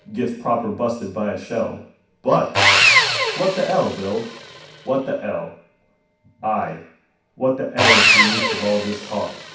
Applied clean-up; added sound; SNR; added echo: none; Sawing; -2 dB; reverberation time 0.6 s.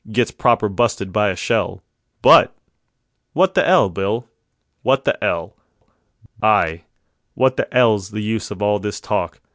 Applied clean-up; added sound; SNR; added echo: none; none; none; none.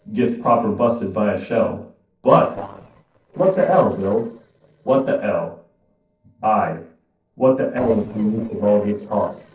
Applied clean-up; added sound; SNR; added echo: neural separator model SepFormer DNS4.